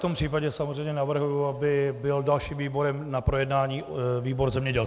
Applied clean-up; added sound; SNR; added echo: none; none; none; none.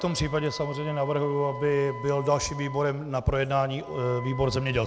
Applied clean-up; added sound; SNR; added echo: none; Wind instrument, woodwind instrument; 15 dB; none.